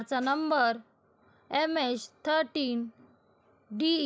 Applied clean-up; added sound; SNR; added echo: none; none; none; none.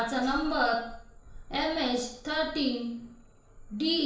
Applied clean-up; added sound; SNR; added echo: none; Frog; 16 dB; reverberation time 0.5 s.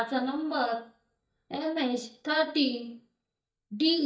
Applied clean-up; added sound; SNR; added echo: neural mask model DeepFilterNet 3.